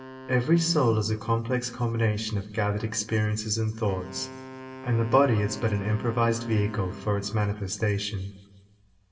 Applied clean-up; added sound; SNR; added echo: none; Wind instrument, woodwind instrument; 18 dB; reverberation time 1.1 s.